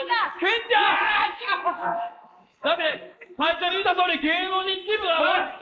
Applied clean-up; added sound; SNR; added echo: neural mask model Resemble Enhance denoiser.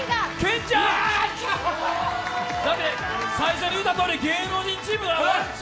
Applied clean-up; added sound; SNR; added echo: none; none; none; none.